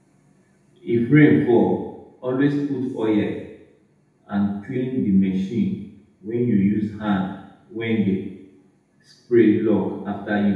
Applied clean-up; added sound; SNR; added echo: none; none; none; reverberation time 0.8 s.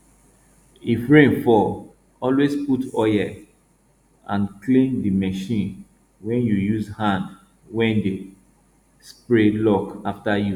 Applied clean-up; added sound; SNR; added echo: none; none; none; none.